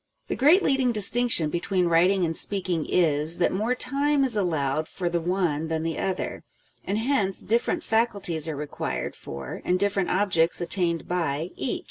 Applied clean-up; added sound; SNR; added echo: none; none; none; none.